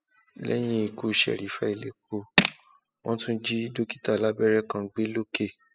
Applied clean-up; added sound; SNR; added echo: classical method spectral subtraction.